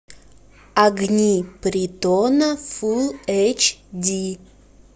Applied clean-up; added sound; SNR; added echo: none; none; none; none.